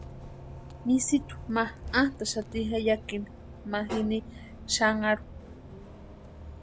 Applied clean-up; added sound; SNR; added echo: none; Bus; 13 dB; none.